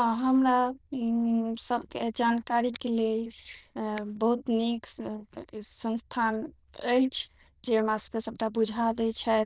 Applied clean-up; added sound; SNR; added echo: neural diffusion model UNIVERSE++.